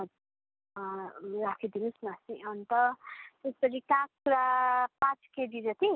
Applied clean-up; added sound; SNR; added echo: none; none; none; none.